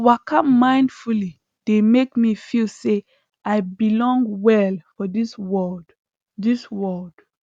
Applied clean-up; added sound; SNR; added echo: none; none; none; none.